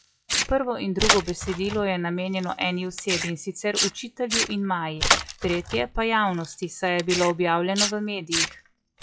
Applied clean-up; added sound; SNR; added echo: classical method WPE with log-MMSE.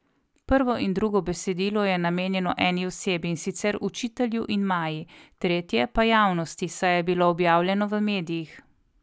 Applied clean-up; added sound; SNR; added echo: none; none; none; none.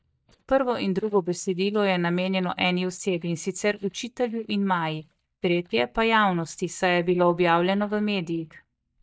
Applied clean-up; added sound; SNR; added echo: neural mask model DeepFilterNet 3.